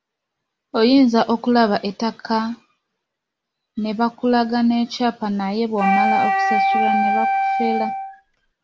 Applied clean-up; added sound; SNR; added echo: none; Wind instrument, woodwind instrument; -2 dB; none.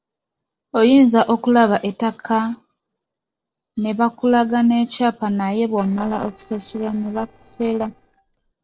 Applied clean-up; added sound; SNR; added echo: neural separator model SepFormer DNS4.